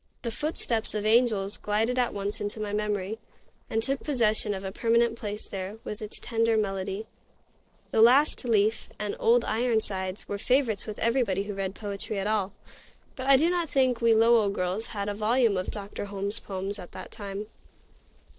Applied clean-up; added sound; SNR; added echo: neural separator model SepFormer DNS4.